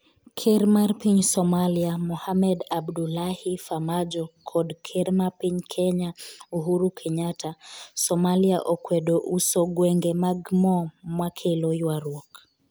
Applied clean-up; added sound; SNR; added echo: none; none; none; none.